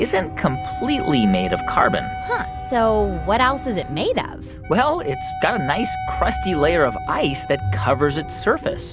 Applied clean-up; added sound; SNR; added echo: none; Wind instrument, woodwind instrument; 10 dB; none.